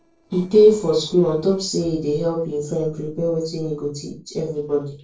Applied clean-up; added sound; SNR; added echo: neural separator model SepFormer DNS4.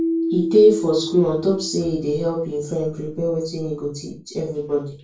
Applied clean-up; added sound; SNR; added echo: none; Keyboard (musical); 8 dB; reverberation time 0.3 s.